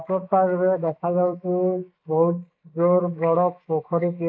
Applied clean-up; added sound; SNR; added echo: neural mask model Resemble Enhance denoiser.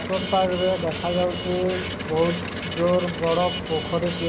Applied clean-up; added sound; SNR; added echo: none; Printer; 4 dB; none.